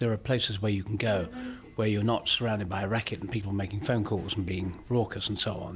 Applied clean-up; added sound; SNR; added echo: none; Subway, metro, underground; 19 dB; none.